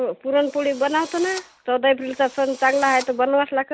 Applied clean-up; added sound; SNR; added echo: none; Drill; 19 dB; none.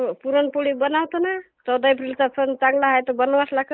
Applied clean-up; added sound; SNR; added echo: neural mask model Resemble Enhance denoiser.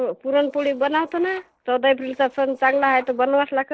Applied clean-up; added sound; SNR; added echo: neural separator model SepFormer DNS4.